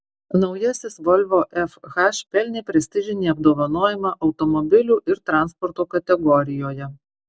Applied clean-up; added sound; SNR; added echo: none; none; none; none.